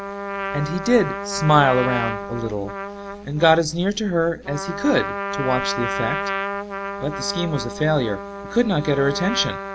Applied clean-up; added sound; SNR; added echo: none; Trumpet; 6 dB; none.